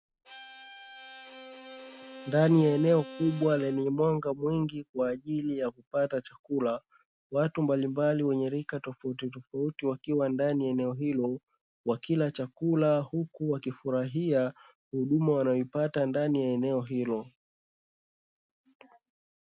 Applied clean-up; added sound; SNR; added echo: none; Bowed string instrument; 17 dB; none.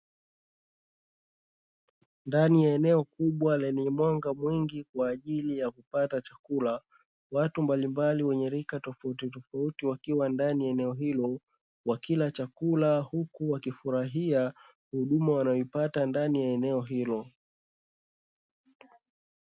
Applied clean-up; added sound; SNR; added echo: none; none; none; none.